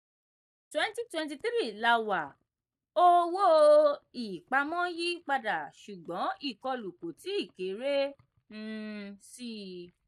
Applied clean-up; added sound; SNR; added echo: neural mask model DeepFilterNet 3.